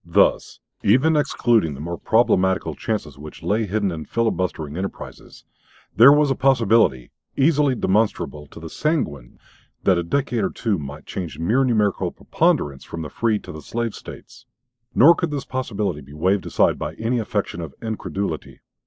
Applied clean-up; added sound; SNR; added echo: neural mask model Resemble Enhance denoiser.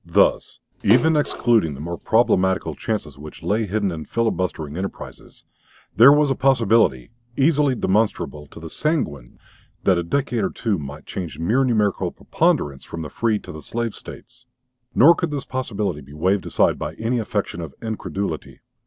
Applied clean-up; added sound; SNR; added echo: none; Splash, splatter; 11 dB; none.